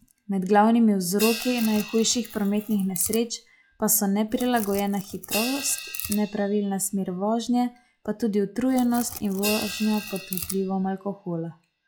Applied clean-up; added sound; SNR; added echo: classical method log-MMSE.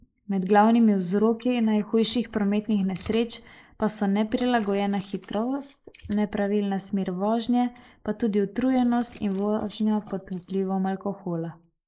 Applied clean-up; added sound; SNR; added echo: neural mask model Resemble Enhance denoiser.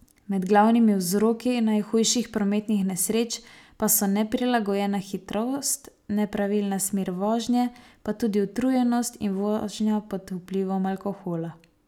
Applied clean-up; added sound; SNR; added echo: none; none; none; none.